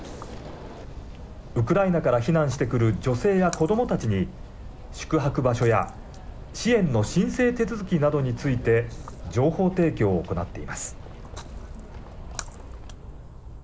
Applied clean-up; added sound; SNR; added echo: none; Splash, splatter; 15 dB; none.